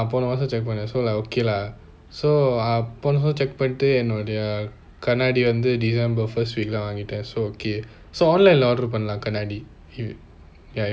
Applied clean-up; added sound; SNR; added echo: none; none; none; none.